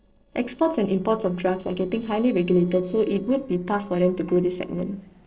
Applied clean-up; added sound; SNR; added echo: neural separator model SepFormer DNS4.